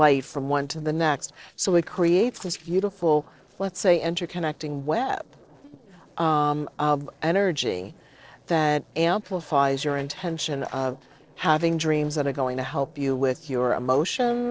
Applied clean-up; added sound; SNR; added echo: neural separator model SepFormer DNS4.